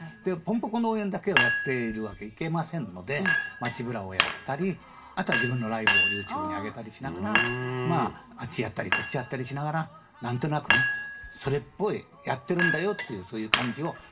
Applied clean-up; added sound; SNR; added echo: none; Chink, clink; 1 dB; reverberation time 0.2 s.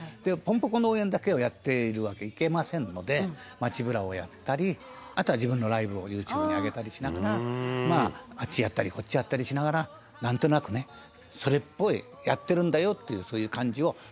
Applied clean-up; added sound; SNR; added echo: none; none; none; none.